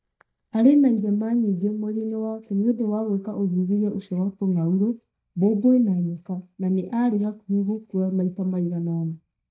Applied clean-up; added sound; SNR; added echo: neural mask model DeepFilterNet 3.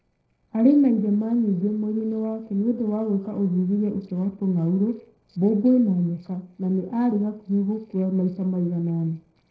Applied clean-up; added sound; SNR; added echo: neural separator model SepFormer DNS4.